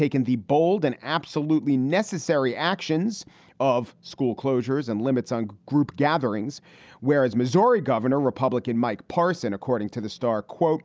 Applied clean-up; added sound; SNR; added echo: none; none; none; none.